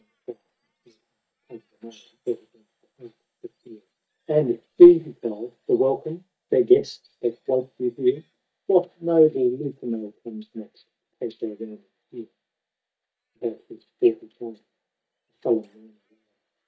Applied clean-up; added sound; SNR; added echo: neural mask model DeepFilterNet 3.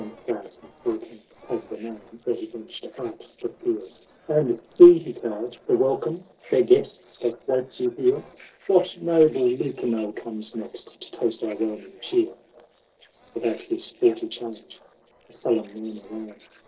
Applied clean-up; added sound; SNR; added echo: neural separator model SepFormer DNS4.